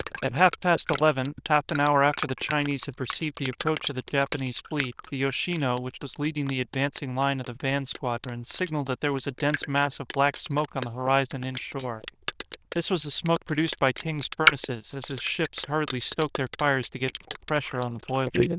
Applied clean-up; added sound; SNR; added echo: neural diffusion model UNIVERSE++.